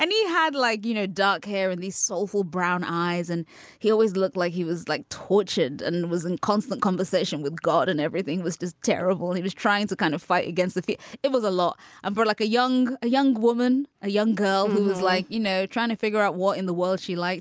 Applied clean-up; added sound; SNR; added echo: none; none; none; none.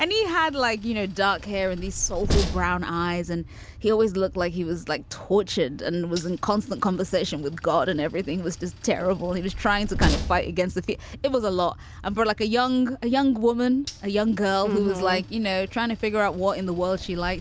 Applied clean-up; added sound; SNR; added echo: none; Train; 10 dB; none.